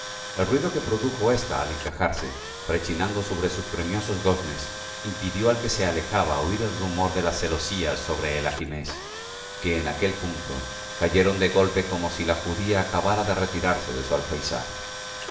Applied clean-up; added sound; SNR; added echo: none; Tools; 9 dB; reverberation time 1.4 s.